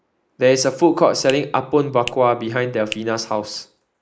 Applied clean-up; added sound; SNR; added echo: neural mask model Resemble Enhance denoiser.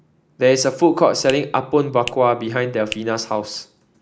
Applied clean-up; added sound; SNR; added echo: none; Finger snapping; 17 dB; none.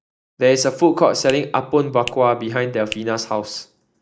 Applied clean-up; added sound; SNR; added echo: neural mask model DeepFilterNet 3.